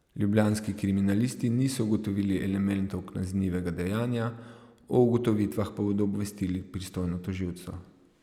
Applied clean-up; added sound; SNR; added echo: none; none; none; none.